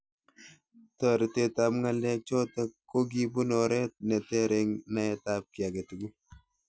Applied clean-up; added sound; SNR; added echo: none; none; none; none.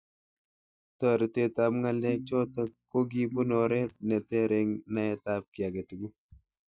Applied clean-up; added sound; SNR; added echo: neural mask model DeepFilterNet 3.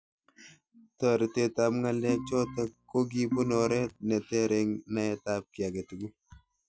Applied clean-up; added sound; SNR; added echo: none; Organ; 7 dB; none.